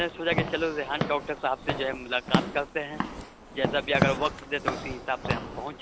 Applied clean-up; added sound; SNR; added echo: none; Walk, footsteps / Siren; 2 dB; none.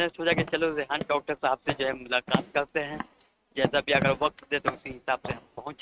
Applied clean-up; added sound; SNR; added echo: neural mask model RNNoise.